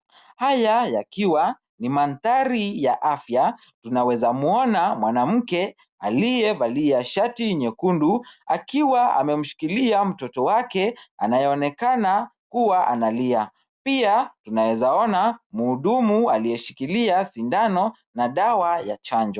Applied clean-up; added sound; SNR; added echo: none; none; none; none.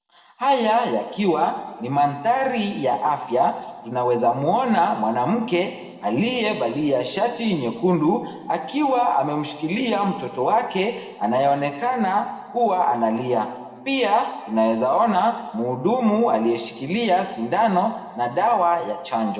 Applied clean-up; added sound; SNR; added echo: none; none; none; reverberation time 1.4 s.